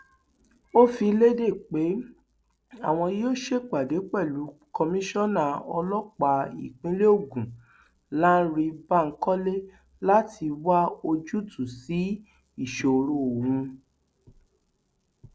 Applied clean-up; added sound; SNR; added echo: none; none; none; none.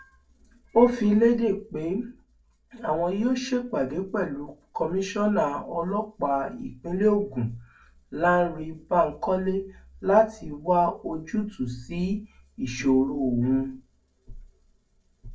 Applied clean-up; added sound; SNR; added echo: none; none; none; reverberation time 0.2 s.